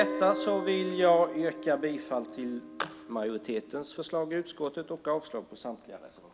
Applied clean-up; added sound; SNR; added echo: none; Guitar; 10 dB; none.